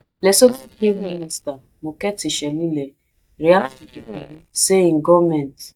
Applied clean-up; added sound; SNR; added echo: neural mask model DeepFilterNet 3.